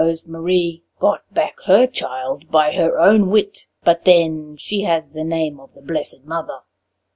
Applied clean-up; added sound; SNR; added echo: none; none; none; none.